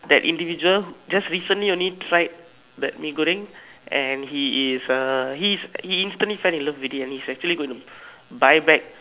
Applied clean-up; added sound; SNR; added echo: none; none; none; none.